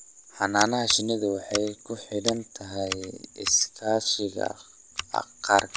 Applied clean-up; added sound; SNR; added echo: none; Scissors; 11 dB; none.